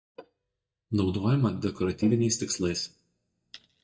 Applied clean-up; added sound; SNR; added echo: neural mask model DeepFilterNet 3.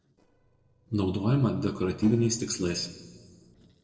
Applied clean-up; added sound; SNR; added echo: neural separator model SepFormer DNS4.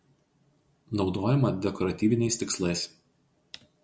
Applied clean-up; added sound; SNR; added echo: none; none; none; none.